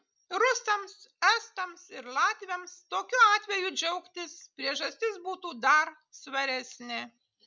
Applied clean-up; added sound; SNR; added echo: none; none; none; none.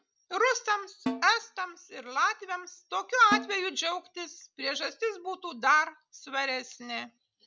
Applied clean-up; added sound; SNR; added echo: none; Snare drum; 9 dB; none.